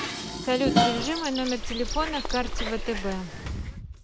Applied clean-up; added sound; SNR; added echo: none; Bird + Dishes, pots, and pans; -1 dB; none.